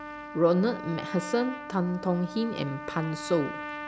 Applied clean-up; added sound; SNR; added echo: none; Trumpet; 10 dB; none.